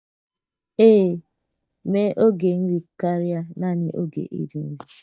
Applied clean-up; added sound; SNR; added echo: neural mask model DeepFilterNet 3.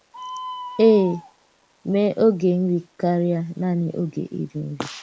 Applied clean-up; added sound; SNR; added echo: none; Bird; 18 dB; none.